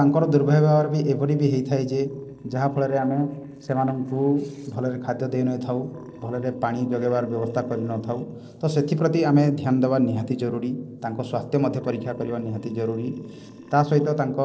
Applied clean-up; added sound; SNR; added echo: neural separator model SepFormer DNS4.